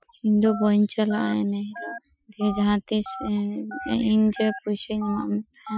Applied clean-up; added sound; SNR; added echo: classical method Wiener filter.